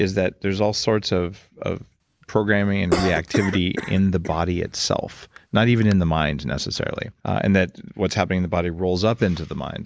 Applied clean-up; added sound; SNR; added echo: none; Cough; 10 dB; none.